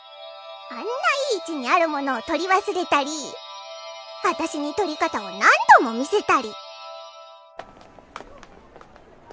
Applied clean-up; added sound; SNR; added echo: none; none; none; none.